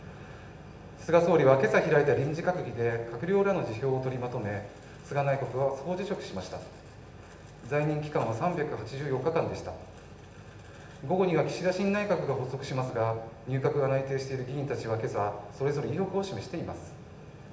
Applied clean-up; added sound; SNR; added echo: none; none; none; reverberation time 0.8 s.